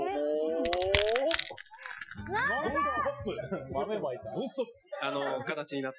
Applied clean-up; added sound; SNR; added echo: classical method Wiener filter.